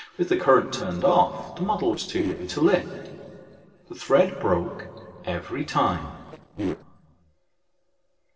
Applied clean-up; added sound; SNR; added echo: neural separator model SepFormer DNS4.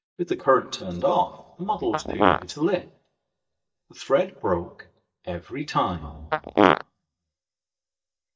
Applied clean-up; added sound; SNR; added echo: neural mask model DeepFilterNet 3.